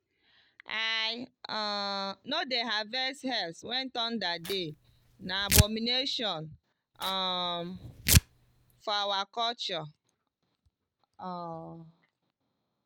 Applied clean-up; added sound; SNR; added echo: none; Tearing; -4 dB; none.